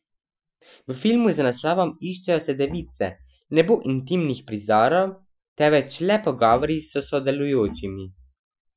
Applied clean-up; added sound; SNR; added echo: classical method Wiener filter.